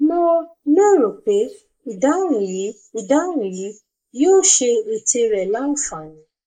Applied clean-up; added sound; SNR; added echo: neural mask model Resemble Enhance denoiser.